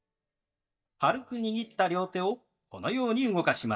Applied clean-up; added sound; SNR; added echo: neural mask model DeepFilterNet 3.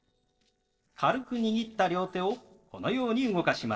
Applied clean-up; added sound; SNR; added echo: neural separator model SepFormer DNS4.